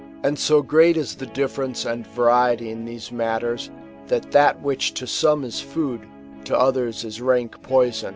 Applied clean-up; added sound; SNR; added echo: none; Guitar; 20 dB; none.